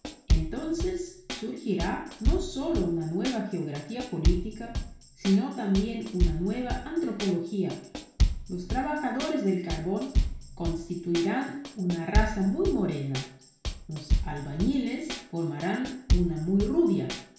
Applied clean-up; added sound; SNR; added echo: none; Drum kit; 1 dB; reverberation time 0.6 s.